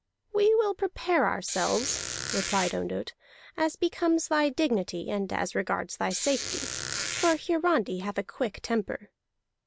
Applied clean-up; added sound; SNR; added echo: none; Squeak; 5 dB; none.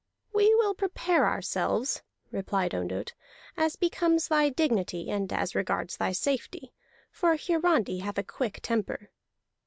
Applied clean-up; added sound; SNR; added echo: none; none; none; none.